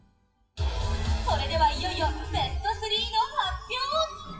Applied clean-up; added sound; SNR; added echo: classical method WPE with log-MMSE.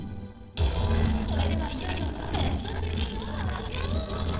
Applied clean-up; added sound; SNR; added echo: neural separator model SepFormer DNS4.